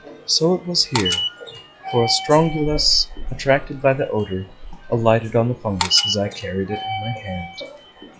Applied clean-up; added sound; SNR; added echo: classical method log-MMSE.